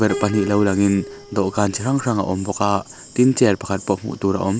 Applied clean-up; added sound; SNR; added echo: none; Piano; 16 dB; none.